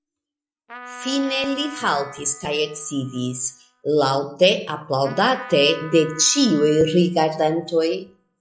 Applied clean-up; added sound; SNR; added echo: classical method log-MMSE.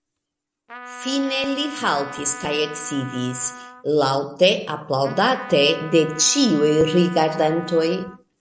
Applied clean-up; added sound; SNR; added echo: none; Trumpet; 16 dB; none.